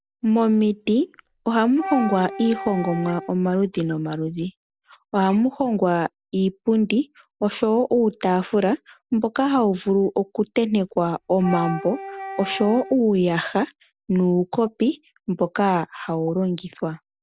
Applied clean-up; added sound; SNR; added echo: none; Wind instrument, woodwind instrument; 11 dB; none.